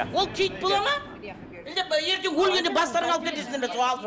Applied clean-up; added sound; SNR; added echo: none; Thunder; 18 dB; none.